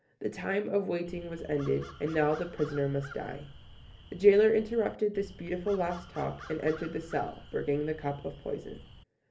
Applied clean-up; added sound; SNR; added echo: none; Crow; 17 dB; reverberation time 0.3 s.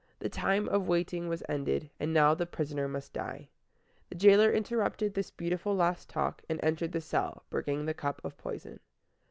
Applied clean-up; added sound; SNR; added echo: none; none; none; none.